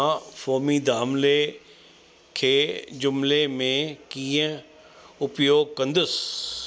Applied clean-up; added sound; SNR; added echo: none; none; none; none.